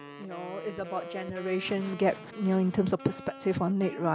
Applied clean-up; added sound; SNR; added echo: none; Wind instrument, woodwind instrument; 15 dB; none.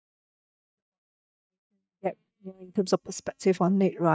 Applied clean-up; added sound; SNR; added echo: neural mask model DeepFilterNet 3.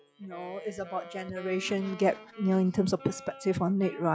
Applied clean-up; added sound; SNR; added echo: classical method log-MMSE.